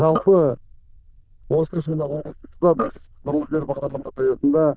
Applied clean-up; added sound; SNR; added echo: neural diffusion model UNIVERSE++.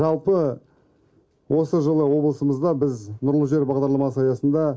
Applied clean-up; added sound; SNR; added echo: none; none; none; none.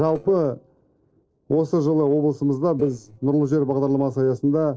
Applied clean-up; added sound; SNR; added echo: neural separator model SepFormer DNS4.